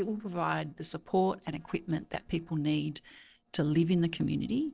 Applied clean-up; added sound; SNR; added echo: neural separator model SepFormer DNS4.